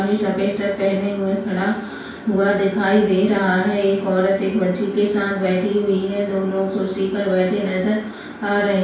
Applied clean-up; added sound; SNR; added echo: none; none; none; reverberation time 0.5 s.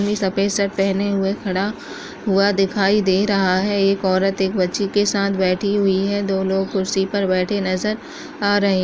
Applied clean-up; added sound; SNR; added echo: none; none; none; none.